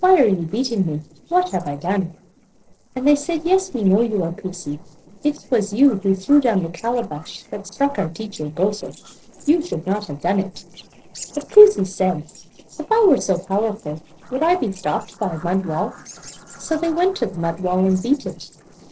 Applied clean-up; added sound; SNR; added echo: neural separator model SepFormer DNS4.